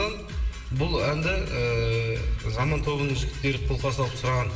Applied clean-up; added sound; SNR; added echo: none; none; none; reverberation time 2.7 s.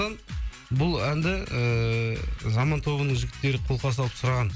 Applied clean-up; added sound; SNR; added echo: none; none; none; none.